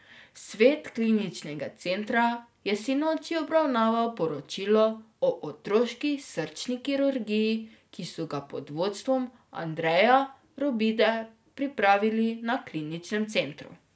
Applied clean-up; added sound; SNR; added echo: none; none; none; none.